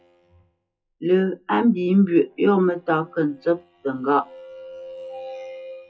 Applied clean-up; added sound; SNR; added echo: classical method WPE with log-MMSE.